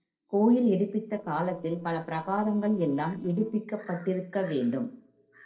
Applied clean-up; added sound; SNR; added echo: neural separator model SepFormer DNS4.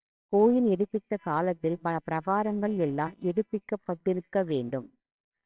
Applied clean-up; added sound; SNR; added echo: neural separator model SepFormer WHAMR!.